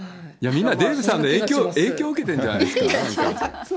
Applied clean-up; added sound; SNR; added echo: none; none; none; none.